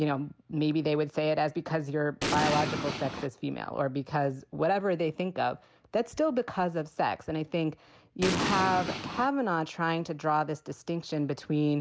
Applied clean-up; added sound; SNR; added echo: none; Explosion; 2 dB; none.